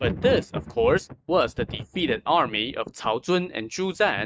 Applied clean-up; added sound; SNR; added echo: neural mask model RNNoise.